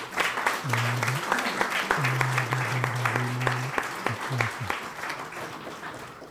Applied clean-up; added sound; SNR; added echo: none; Applause / Crowd; -4 dB; none.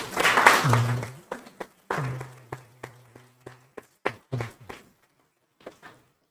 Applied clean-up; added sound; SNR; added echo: neural mask model RNNoise.